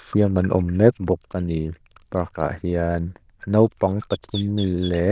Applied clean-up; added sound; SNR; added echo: neural diffusion model UNIVERSE++.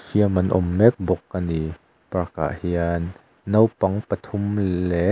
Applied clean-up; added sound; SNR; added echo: none; none; none; none.